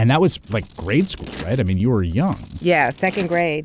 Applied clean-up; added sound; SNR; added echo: none; Scissors; 19 dB; none.